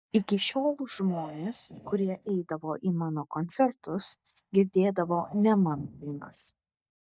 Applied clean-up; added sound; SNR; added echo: neural mask model DeepFilterNet 3.